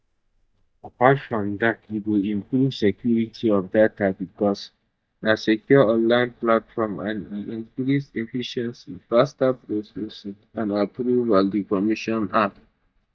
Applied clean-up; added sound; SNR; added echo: neural mask model DeepFilterNet 3.